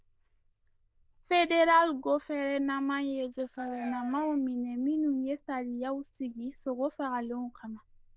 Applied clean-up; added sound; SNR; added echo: neural diffusion model UNIVERSE++.